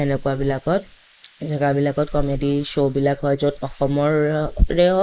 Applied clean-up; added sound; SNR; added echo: neural mask model Resemble Enhance denoiser.